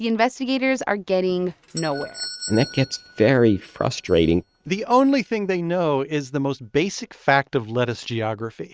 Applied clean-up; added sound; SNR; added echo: neural mask model RNNoise.